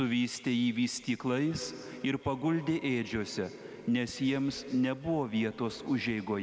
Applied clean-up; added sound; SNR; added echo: none; none; none; none.